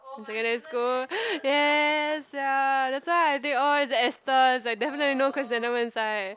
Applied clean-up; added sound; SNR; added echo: none; none; none; none.